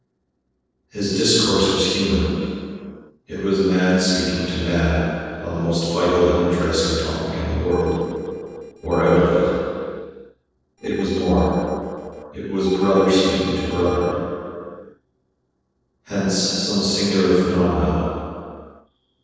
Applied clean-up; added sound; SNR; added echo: neural separator model SepFormer DNS4.